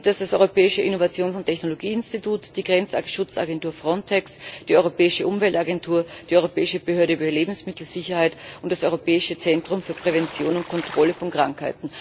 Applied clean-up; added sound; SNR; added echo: none; Water / Splash, splatter; 17 dB; none.